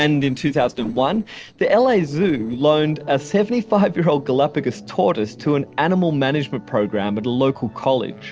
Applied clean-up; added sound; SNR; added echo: neural separator model SepFormer DNS4.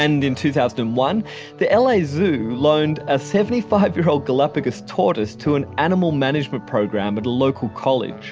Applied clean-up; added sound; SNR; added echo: none; none; none; none.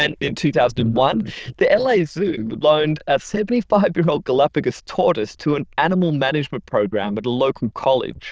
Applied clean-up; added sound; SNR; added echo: neural diffusion model UNIVERSE++.